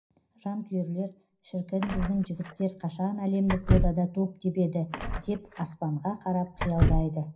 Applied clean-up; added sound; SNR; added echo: none; Door / Car; 1 dB; reverberation time 0.4 s.